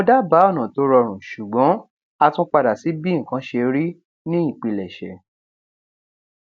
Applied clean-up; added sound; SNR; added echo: none; none; none; none.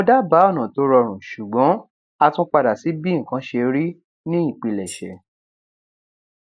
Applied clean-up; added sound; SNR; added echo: neural mask model Resemble Enhance denoiser.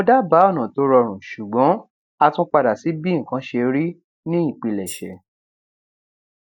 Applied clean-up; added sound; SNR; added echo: neural mask model DeepFilterNet 3.